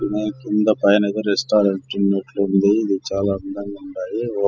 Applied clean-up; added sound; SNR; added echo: classical method spectral subtraction.